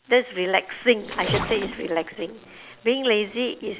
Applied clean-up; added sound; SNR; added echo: none; Splash, splatter; 8 dB; none.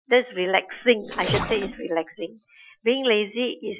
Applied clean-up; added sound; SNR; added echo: classical method Wiener filter.